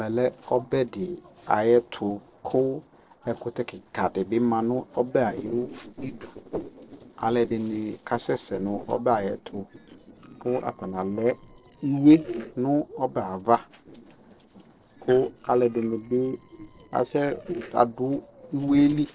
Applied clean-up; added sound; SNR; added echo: neural separator model SepFormer DNS4.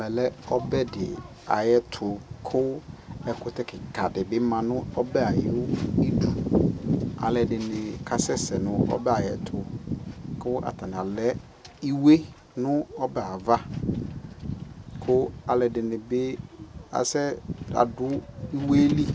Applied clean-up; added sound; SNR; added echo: none; none; none; none.